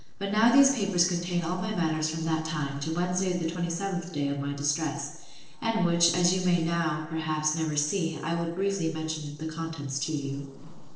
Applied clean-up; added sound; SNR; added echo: neural separator model SepFormer DNS4.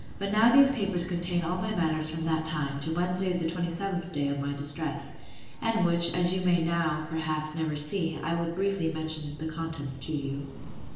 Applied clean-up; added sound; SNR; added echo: none; Waves, surf / Wind; 18 dB; reverberation time 1.1 s.